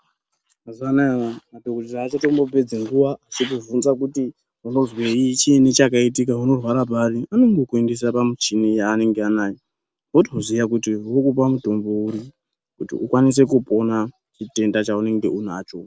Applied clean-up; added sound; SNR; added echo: none; none; none; none.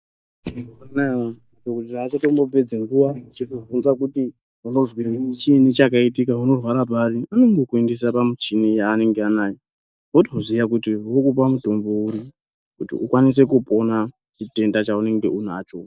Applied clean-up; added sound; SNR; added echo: neural mask model DeepFilterNet 3.